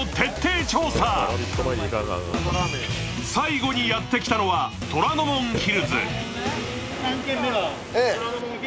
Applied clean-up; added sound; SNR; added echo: none; Burping, eructation; 13 dB; none.